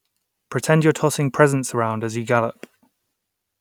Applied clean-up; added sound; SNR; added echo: none; none; none; none.